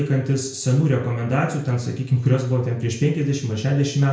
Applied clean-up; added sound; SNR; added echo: none; none; none; reverberation time 0.5 s.